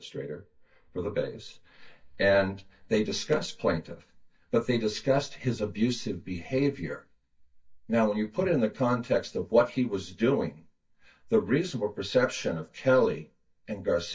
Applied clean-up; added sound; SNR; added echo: neural mask model DeepFilterNet 3.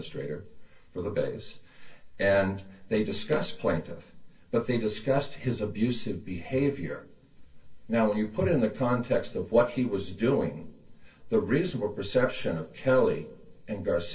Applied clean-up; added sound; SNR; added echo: neural separator model SepFormer DNS4.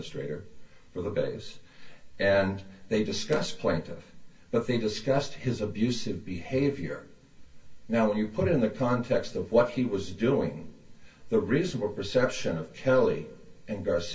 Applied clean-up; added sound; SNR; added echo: none; Motor vehicle (road); 18 dB; reverberation time 0.2 s.